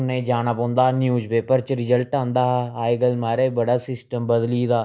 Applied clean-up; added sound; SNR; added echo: none; none; none; none.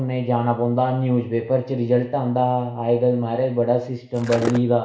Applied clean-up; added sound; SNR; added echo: none; Skateboard; 7 dB; reverberation time 0.6 s.